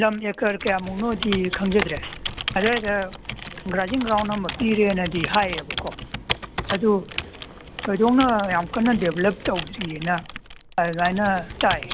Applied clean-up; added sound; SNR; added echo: none; Bell + Computer keyboard; 5 dB; none.